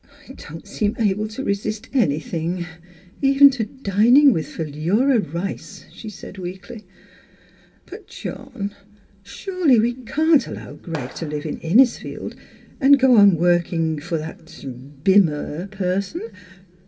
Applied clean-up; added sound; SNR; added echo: none; Clapping; 16 dB; reverberation time 0.1 s.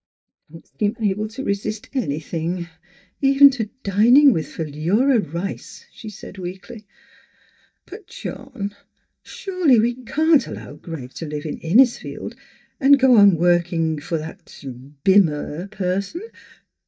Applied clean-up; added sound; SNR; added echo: neural mask model DeepFilterNet 3.